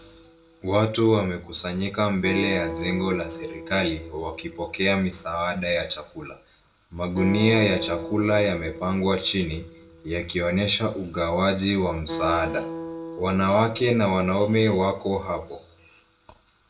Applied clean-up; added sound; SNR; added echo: none; Acoustic guitar; 13 dB; reverberation time 0.3 s.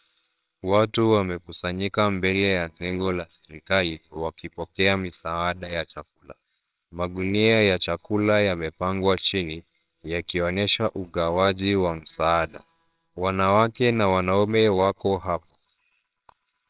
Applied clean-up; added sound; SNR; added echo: neural separator model SepFormer WHAMR!.